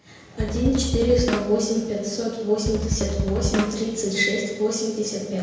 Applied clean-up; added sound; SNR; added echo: none; Drum kit; 4 dB; reverberation time 1.2 s.